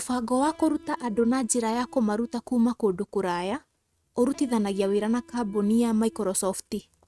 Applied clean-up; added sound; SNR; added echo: neural mask model RNNoise.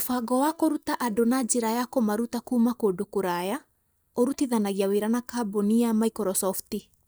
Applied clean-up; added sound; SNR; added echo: neural mask model DeepFilterNet 3.